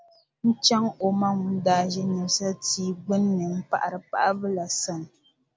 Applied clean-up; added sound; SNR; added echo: none; none; none; none.